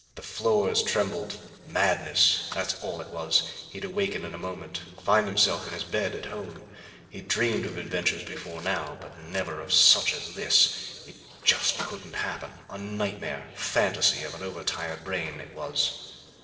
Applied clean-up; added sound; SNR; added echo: neural separator model SepFormer DNS4.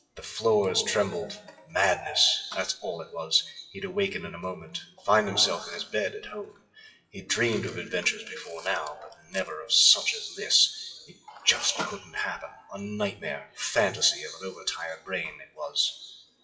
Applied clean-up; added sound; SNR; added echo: classical method WPE with log-MMSE.